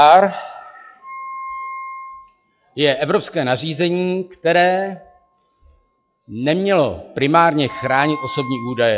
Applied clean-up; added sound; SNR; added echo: classical method log-MMSE.